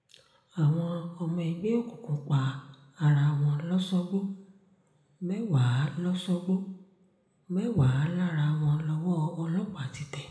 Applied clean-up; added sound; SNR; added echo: none; none; none; reverberation time 0.8 s.